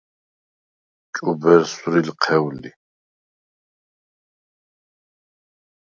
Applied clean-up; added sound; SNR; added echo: none; none; none; none.